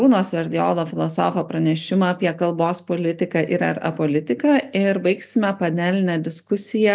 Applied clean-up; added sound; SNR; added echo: none; none; none; none.